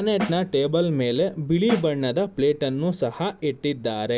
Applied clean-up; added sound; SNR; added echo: none; Snare drum; 11 dB; none.